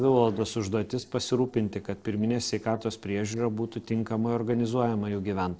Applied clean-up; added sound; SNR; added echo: neural separator model SepFormer DNS4.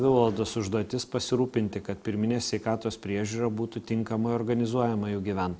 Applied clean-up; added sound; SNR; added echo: none; none; none; none.